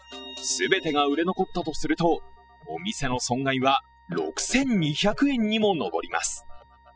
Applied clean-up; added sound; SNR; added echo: classical method spectral subtraction.